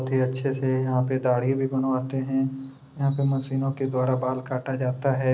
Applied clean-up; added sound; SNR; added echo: none; none; none; none.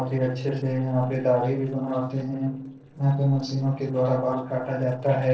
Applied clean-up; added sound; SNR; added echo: neural separator model SepFormer DNS4.